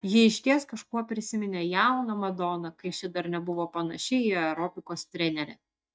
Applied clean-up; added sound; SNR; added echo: neural mask model DeepFilterNet 3.